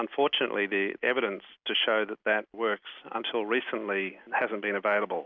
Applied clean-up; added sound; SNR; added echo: none; none; none; none.